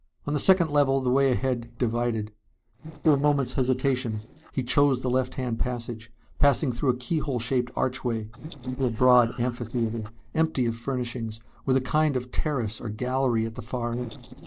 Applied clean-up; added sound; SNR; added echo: neural separator model SepFormer DNS4.